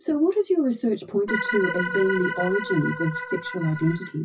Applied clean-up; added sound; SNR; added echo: classical method WPE with log-MMSE.